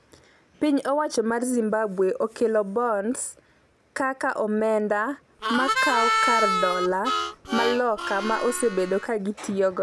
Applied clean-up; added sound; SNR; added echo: none; Harmonica; 1 dB; none.